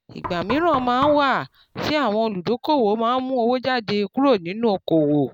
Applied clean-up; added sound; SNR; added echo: none; Knock; 13 dB; none.